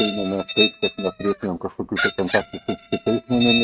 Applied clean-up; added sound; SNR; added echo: neural mask model RNNoise.